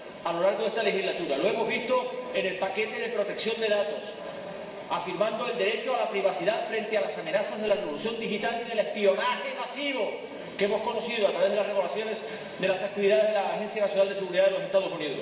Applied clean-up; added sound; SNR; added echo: none; none; none; reverberation time 1.6 s.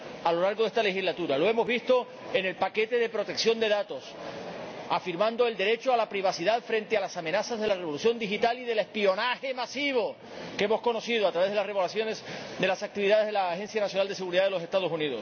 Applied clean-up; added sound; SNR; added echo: none; none; none; none.